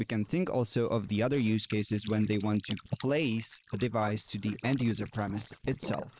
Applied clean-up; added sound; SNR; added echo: neural mask model Resemble Enhance denoiser.